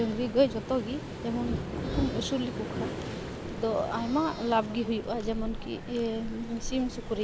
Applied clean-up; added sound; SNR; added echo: none; Waves, surf; 5 dB; none.